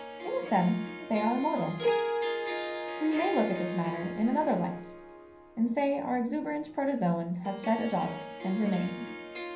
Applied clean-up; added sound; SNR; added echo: none; Harp; 6 dB; reverberation time 0.6 s.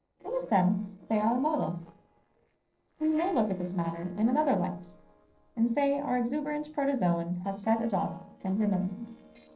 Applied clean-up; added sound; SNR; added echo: neural separator model SepFormer DNS4.